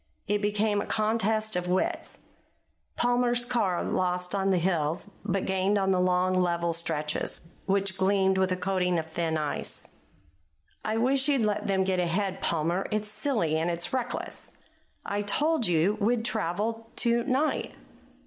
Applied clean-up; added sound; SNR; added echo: none; none; none; none.